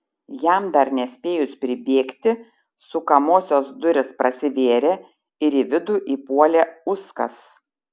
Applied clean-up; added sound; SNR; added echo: none; none; none; none.